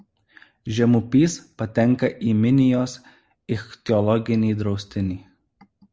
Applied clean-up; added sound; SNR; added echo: none; none; none; none.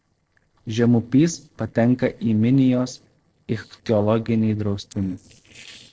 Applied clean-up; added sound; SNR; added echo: neural separator model SepFormer DNS4.